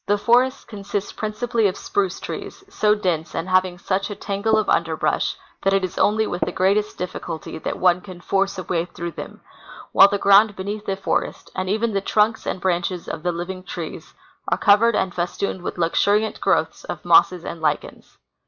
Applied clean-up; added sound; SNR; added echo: neural mask model Resemble Enhance denoiser.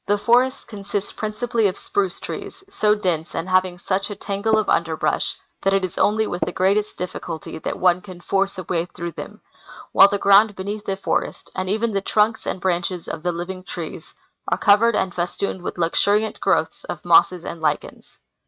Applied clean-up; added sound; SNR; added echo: neural mask model RNNoise.